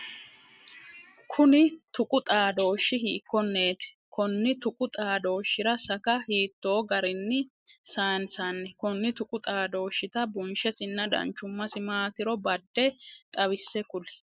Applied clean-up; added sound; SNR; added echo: none; none; none; none.